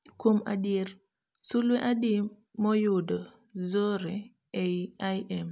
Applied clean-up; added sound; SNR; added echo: none; none; none; none.